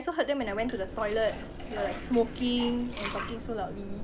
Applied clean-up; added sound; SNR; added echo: none; Liquid; 7 dB; none.